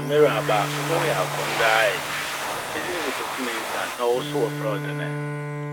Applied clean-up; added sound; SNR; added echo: none; Bowed string instrument + Domestic sounds, home sounds; 2 dB; none.